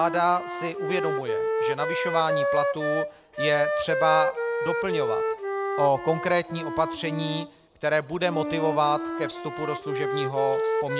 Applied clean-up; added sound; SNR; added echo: none; Wind instrument, woodwind instrument; 1 dB; none.